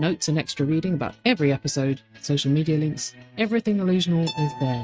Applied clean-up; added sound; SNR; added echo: neural mask model RNNoise.